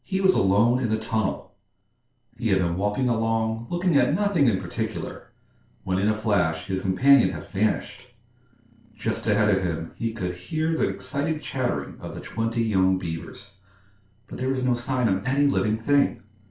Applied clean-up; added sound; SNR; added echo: neural separator model SepFormer DNS4.